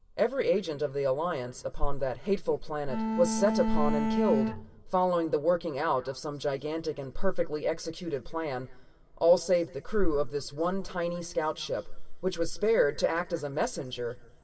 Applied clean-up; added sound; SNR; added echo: none; Bowed string instrument; 1 dB; reverberation time 1.6 s.